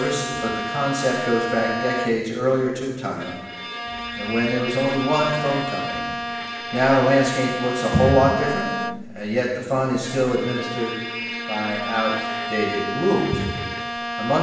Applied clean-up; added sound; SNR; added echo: none; Bowed string instrument; 6 dB; reverberation time 1.1 s.